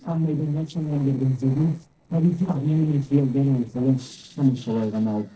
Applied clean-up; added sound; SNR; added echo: neural separator model SepFormer DNS4.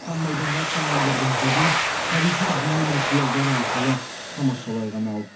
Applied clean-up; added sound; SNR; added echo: none; Domestic sounds, home sounds; 0 dB; reverberation time 0.3 s.